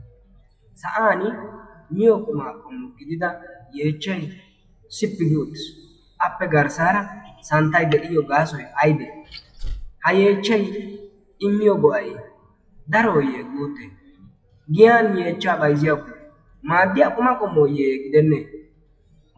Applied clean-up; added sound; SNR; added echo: classical method WPE with log-MMSE.